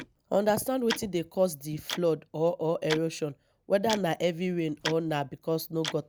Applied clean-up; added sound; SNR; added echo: none; Tick-tock; 13 dB; none.